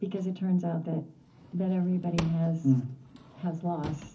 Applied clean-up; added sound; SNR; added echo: none; Drawer open or close / Wood; 16 dB; reverberation time 0.3 s.